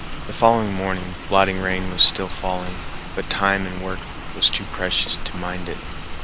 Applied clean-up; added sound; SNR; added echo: none; Rain; 6 dB; none.